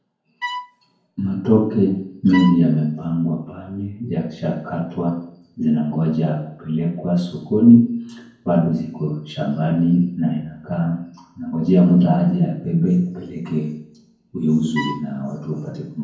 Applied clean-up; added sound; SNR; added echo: none; Bowed string instrument; 12 dB; reverberation time 0.9 s.